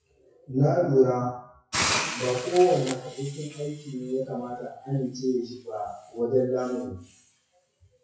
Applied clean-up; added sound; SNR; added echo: classical method WPE with log-MMSE.